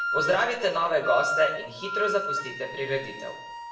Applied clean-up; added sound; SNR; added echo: none; Wind instrument, woodwind instrument; 4 dB; reverberation time 0.6 s.